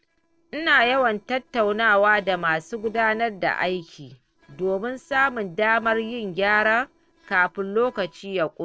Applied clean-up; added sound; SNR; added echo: neural separator model SepFormer DNS4.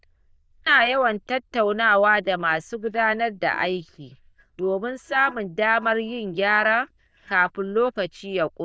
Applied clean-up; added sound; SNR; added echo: neural diffusion model UNIVERSE++.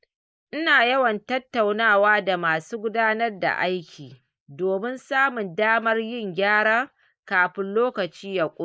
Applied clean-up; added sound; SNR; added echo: neural mask model Resemble Enhance denoiser.